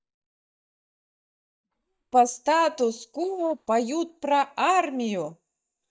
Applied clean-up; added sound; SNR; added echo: neural mask model DeepFilterNet 3.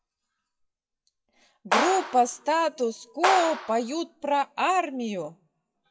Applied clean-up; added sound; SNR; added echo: classical method WPE with log-MMSE.